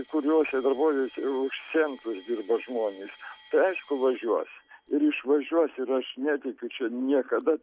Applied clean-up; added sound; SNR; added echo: none; Alarm; 17 dB; none.